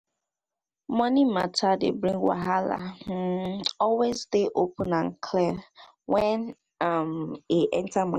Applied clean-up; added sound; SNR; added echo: none; none; none; none.